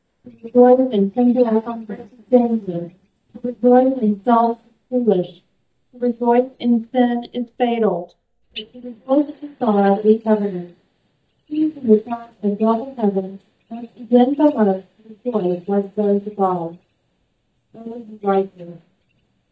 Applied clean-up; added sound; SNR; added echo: neural mask model DeepFilterNet 3.